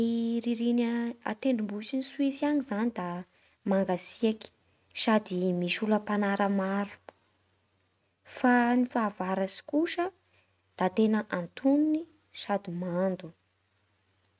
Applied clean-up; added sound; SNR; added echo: none; none; none; none.